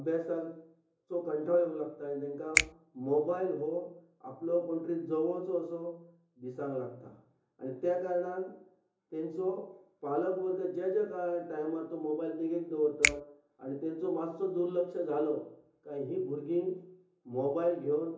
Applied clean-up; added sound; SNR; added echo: none; Finger snapping; 0 dB; reverberation time 0.7 s.